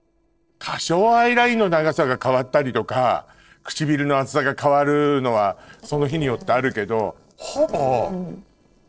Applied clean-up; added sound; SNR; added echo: neural separator model SepFormer DNS4.